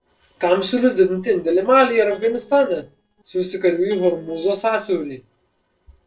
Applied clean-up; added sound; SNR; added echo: neural separator model SepFormer DNS4.